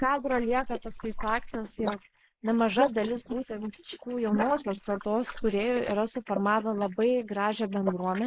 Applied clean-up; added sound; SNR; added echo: neural mask model Resemble Enhance denoiser.